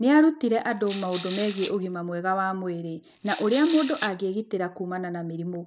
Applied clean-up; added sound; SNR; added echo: none; Rattle / Rattle (instrument); 6 dB; none.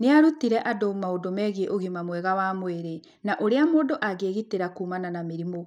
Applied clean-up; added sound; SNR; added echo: none; none; none; none.